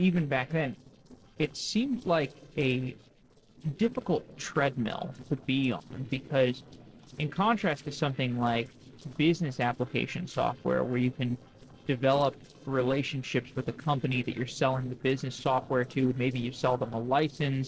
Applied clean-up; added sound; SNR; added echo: neural separator model SepFormer DNS4.